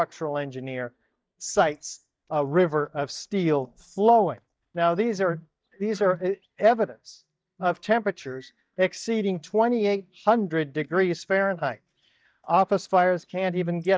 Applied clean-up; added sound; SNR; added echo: neural mask model DeepFilterNet 3.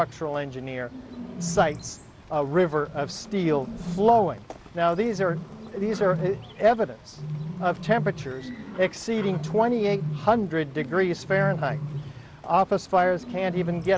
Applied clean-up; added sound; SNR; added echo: none; Bird; 10 dB; none.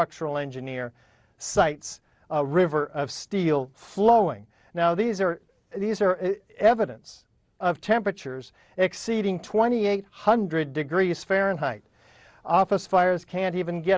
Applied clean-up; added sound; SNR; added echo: none; none; none; none.